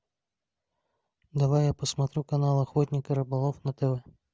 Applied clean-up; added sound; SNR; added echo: none; none; none; none.